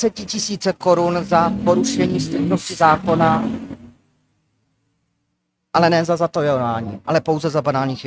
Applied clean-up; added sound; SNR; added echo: neural mask model RNNoise.